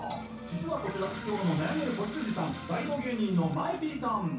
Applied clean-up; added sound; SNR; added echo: none; Toilet flush; 14 dB; reverberation time 0.6 s.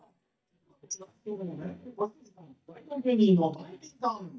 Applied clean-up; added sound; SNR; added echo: neural mask model DeepFilterNet 3.